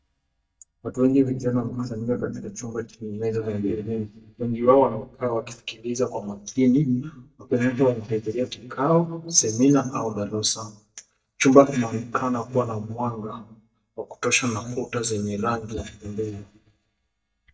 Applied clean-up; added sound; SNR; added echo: neural mask model DeepFilterNet 3.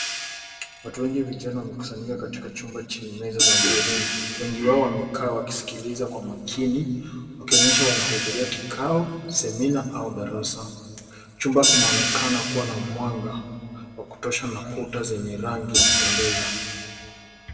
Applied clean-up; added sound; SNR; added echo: none; Hi-hat; 0 dB; reverberation time 1.9 s.